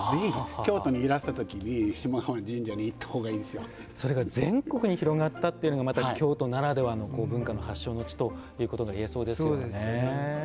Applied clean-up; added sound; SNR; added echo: none; none; none; none.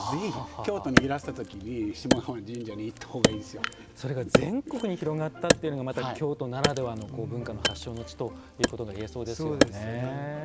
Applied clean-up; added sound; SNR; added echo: none; Wood; -1 dB; none.